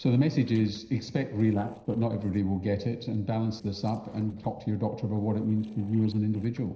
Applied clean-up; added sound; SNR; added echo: neural separator model SepFormer DNS4.